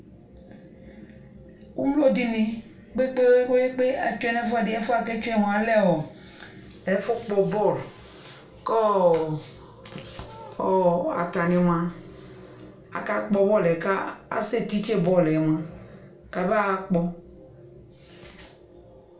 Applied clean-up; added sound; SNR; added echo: none; none; none; reverberation time 0.4 s.